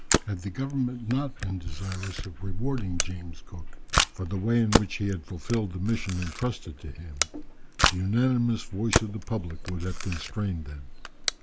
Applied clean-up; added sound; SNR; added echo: none; Camera; 1 dB; none.